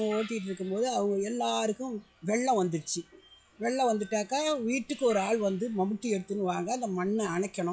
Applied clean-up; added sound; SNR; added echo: classical method log-MMSE.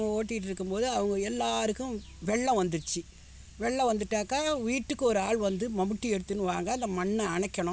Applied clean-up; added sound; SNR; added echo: none; none; none; none.